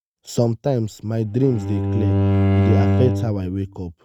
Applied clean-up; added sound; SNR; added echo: neural mask model RNNoise.